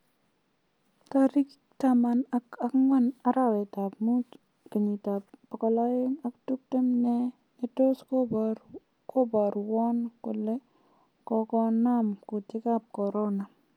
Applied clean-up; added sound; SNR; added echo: none; none; none; none.